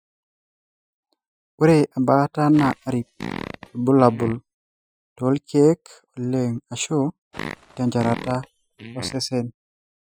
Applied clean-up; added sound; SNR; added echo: classical method Wiener filter.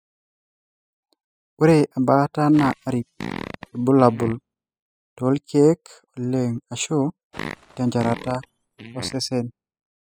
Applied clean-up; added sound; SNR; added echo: classical method spectral subtraction.